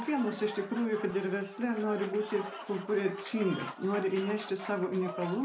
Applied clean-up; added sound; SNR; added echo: none; Applause / Crowd; 12 dB; none.